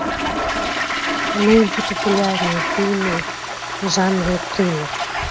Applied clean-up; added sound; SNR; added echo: none; Toilet flush; 2 dB; none.